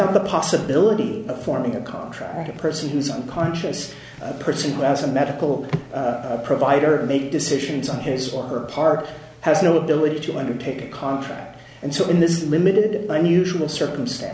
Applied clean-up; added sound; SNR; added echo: none; none; none; none.